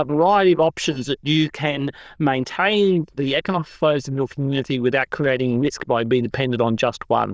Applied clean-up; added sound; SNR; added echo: neural diffusion model UNIVERSE++.